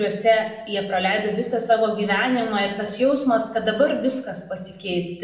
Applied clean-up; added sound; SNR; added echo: none; none; none; reverberation time 0.8 s.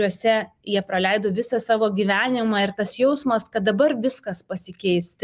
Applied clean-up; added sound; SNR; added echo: none; none; none; none.